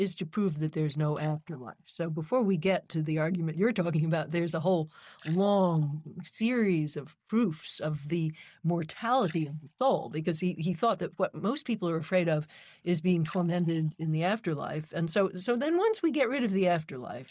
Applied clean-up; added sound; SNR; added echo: neural mask model DeepFilterNet 3.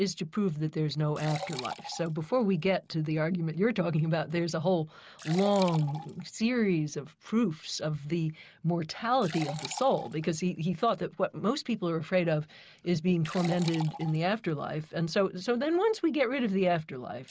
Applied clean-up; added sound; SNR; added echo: none; Liquid; 18 dB; none.